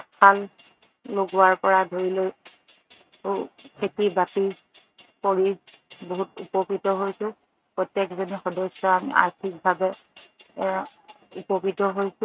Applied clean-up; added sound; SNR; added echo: neural mask model RNNoise.